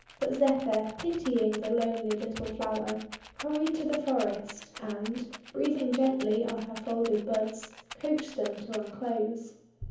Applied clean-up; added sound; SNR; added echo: none; Rattle; 16 dB; reverberation time 0.7 s.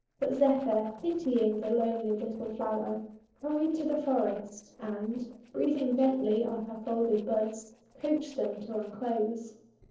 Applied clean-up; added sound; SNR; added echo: neural separator model SepFormer DNS4.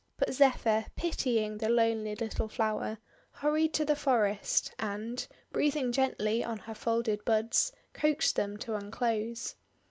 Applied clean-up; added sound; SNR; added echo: none; none; none; none.